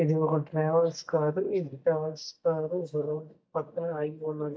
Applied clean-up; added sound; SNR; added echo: neural mask model DeepFilterNet 3.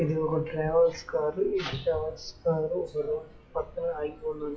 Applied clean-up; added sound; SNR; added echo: classical method WPE with log-MMSE.